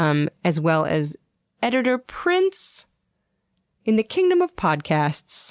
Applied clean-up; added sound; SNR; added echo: none; none; none; none.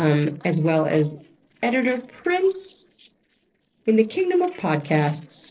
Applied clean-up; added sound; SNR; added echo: neural separator model SepFormer DNS4.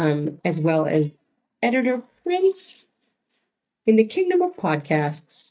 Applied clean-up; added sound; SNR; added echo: neural mask model DeepFilterNet 3.